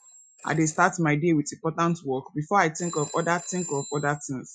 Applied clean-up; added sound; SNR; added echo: classical method Wiener filter.